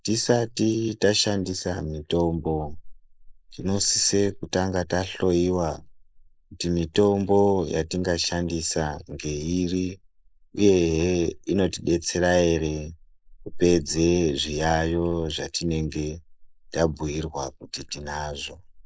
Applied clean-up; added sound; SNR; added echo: neural mask model Resemble Enhance denoiser.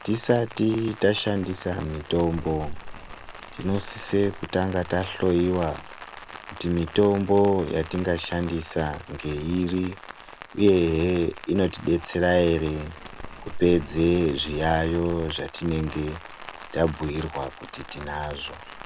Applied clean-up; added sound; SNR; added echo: none; Rain; 15 dB; none.